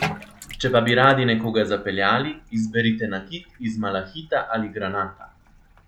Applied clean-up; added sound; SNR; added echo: none; Bathtub (filling or washing); 16 dB; none.